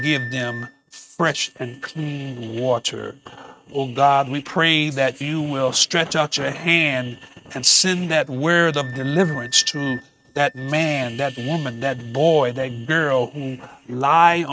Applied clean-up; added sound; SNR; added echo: neural mask model RNNoise.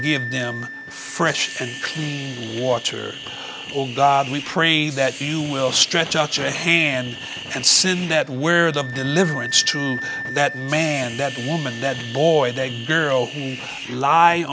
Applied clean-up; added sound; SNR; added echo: none; Hiss + Wind instrument, woodwind instrument; 12 dB; none.